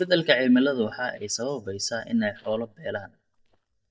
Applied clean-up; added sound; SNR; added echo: neural mask model DeepFilterNet 3.